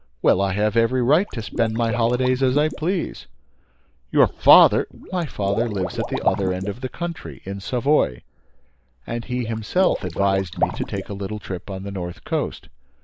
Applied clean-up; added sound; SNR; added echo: neural mask model Resemble Enhance denoiser.